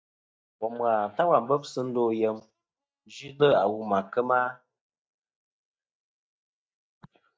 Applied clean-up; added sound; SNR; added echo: neural mask model DeepFilterNet 3.